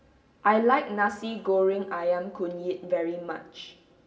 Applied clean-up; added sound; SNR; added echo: none; none; none; reverberation time 2.8 s.